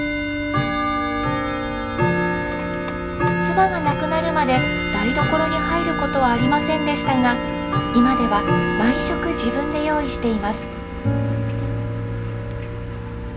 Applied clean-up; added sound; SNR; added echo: none; Tick-tock / Bell; -1 dB; reverberation time 1.7 s.